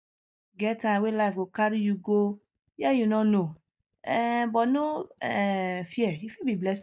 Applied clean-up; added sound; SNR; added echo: neural mask model DeepFilterNet 3.